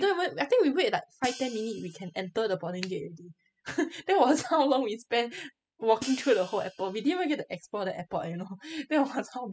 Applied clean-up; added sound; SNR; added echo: classical method spectral subtraction.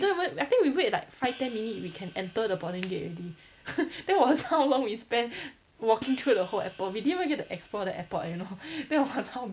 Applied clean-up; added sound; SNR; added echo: none; Hi-hat; 18 dB; none.